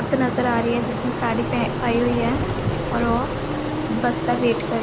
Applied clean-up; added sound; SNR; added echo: none; Engine; 2 dB; none.